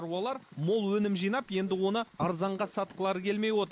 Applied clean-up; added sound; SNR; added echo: neural mask model Resemble Enhance denoiser.